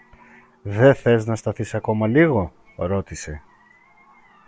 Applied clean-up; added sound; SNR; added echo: none; none; none; none.